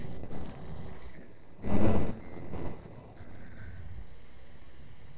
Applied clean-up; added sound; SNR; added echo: neural separator model SepFormer DNS4.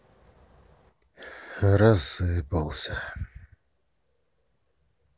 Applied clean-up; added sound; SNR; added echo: none; none; none; none.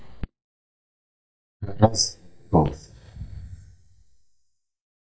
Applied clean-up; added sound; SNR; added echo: neural mask model DeepFilterNet 3.